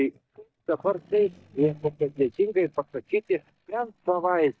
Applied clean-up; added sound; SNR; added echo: neural mask model DeepFilterNet 3.